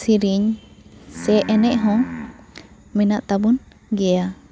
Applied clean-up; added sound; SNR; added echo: none; none; none; none.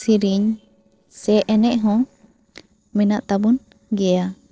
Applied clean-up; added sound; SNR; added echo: neural separator model SepFormer DNS4.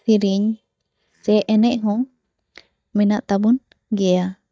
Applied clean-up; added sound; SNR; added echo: neural mask model DeepFilterNet 3.